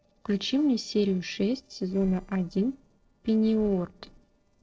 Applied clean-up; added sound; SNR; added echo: neural separator model SepFormer DNS4.